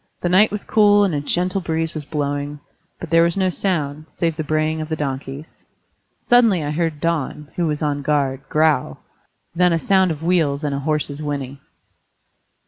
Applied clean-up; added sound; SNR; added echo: none; none; none; none.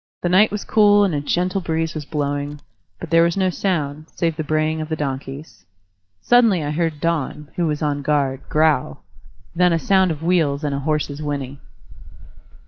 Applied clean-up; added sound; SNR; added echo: neural mask model DeepFilterNet 3.